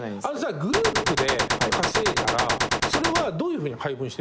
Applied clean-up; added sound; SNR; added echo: none; Gunshot, gunfire; -3 dB; none.